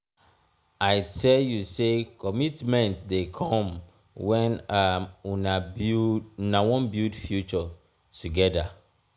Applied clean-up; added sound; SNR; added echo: none; none; none; none.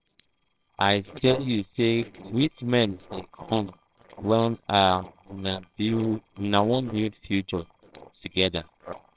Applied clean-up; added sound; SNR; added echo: neural separator model SepFormer WHAMR!.